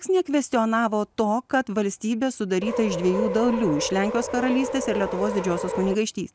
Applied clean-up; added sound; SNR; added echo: none; Subway, metro, underground; 5 dB; none.